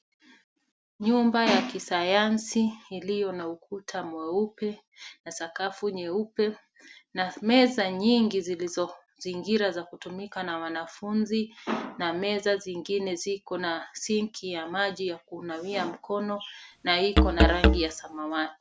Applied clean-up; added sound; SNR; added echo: none; Musical instrument; -5 dB; none.